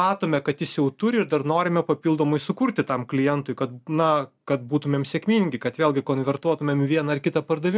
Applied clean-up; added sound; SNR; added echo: none; none; none; none.